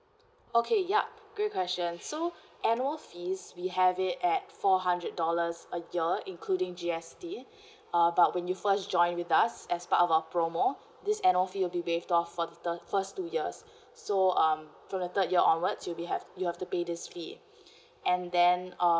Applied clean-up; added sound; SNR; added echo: none; none; none; none.